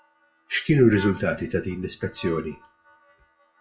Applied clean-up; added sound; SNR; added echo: classical method WPE with log-MMSE.